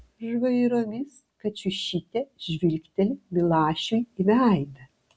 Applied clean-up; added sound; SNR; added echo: none; none; none; none.